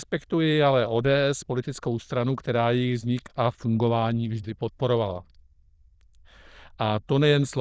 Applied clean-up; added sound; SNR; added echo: neural diffusion model UNIVERSE++.